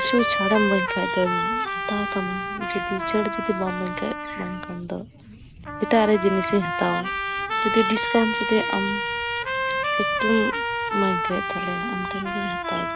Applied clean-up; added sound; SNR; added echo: none; Trumpet; 2 dB; none.